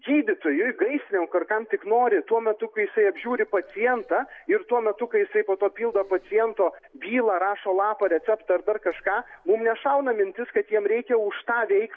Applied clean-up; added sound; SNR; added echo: none; none; none; none.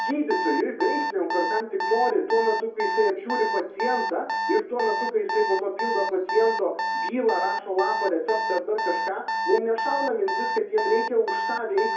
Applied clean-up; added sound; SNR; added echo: none; Alarm; 3 dB; reverberation time 0.6 s.